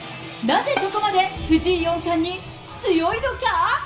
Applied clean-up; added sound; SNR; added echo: none; Bowed string instrument; 14 dB; reverberation time 0.7 s.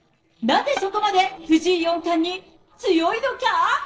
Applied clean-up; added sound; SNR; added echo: neural separator model SepFormer DNS4.